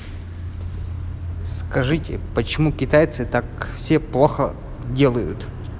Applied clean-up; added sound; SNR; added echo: none; none; none; none.